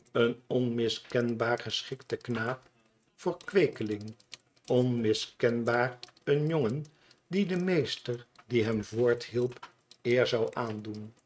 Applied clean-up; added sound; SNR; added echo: neural mask model RNNoise.